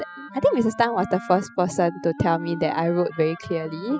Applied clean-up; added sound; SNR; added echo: classical method spectral subtraction.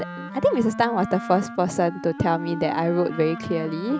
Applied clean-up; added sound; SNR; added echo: none; Wind instrument, woodwind instrument; 11 dB; none.